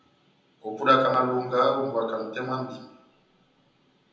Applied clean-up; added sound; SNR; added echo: none; none; none; reverberation time 0.9 s.